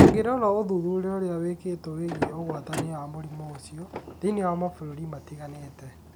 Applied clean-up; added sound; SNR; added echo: none; Motor vehicle (road); 0 dB; none.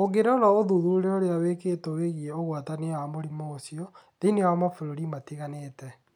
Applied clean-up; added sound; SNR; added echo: none; none; none; none.